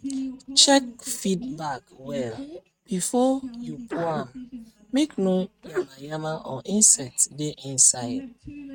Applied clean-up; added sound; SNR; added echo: neural mask model RNNoise.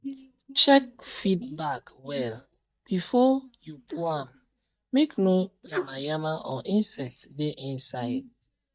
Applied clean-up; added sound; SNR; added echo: neural mask model DeepFilterNet 3.